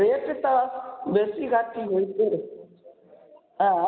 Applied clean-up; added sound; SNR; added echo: none; none; none; none.